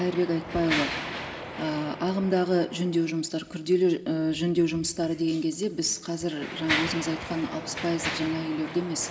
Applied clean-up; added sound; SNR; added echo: none; Mechanisms; 9 dB; reverberation time 2.1 s.